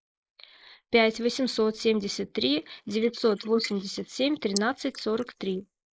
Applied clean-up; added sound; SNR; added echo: neural mask model Resemble Enhance denoiser.